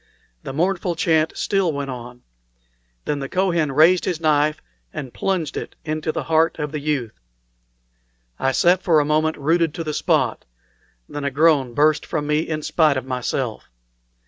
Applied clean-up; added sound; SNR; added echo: none; none; none; none.